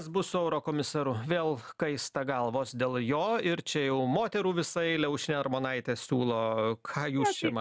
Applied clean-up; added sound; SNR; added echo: none; none; none; none.